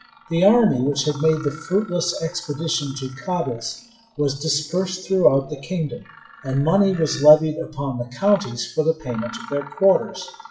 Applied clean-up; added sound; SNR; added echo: classical method WPE with log-MMSE.